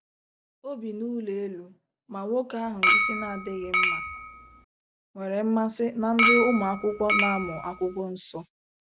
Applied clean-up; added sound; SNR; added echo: none; Chink, clink; -3 dB; none.